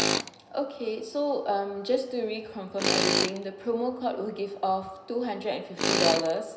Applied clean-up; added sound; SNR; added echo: none; Tools; 2 dB; reverberation time 0.9 s.